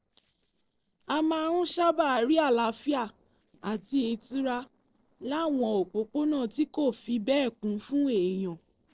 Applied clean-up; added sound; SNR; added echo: neural separator model SepFormer DNS4.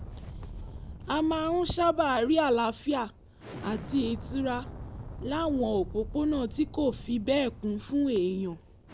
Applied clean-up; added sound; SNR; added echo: none; Explosion; 13 dB; none.